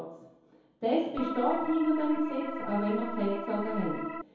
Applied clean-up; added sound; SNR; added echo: none; Organ; 6 dB; reverberation time 2.0 s.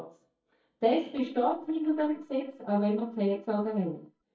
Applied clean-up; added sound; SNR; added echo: neural mask model DeepFilterNet 3.